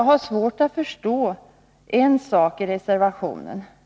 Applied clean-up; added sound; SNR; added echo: none; none; none; none.